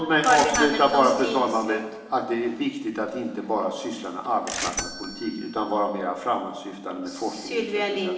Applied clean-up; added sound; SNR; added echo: none; Bell / Mechanisms; 12 dB; reverberation time 1.1 s.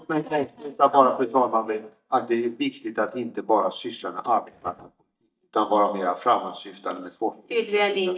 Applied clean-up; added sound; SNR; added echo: neural mask model DeepFilterNet 3.